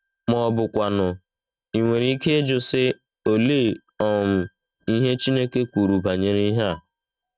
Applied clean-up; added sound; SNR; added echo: neural mask model RNNoise.